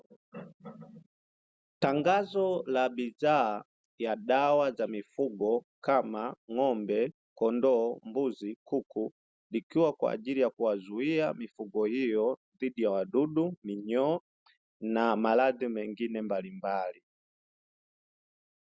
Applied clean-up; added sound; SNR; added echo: none; none; none; none.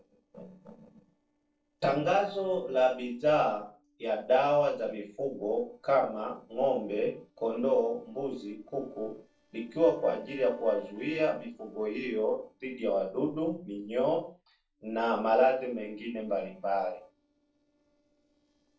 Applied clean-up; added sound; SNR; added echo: neural separator model SepFormer DNS4.